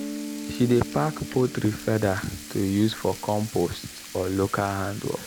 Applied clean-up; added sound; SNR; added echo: none; Guitar + Frying (food); 12 dB; none.